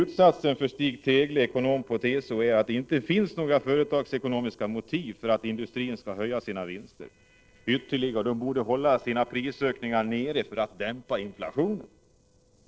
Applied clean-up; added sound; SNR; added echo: neural separator model SepFormer DNS4.